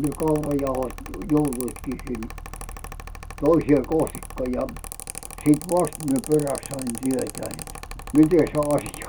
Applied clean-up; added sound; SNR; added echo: none; Mechanical fan; 12 dB; none.